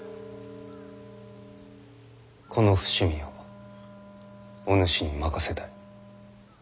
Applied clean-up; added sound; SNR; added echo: none; Wind instrument, woodwind instrument; 20 dB; none.